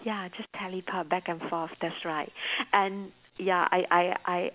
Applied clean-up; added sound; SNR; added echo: none; none; none; none.